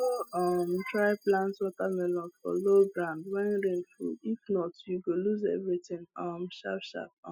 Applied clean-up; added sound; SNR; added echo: classical method spectral subtraction.